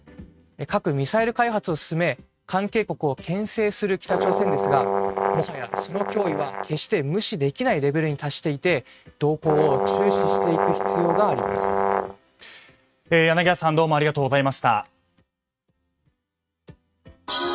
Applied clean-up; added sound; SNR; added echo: neural mask model RNNoise.